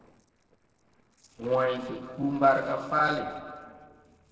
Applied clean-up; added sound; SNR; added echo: neural separator model SepFormer DNS4.